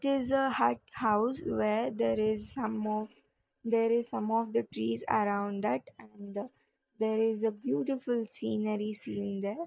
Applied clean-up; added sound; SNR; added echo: neural mask model DeepFilterNet 3.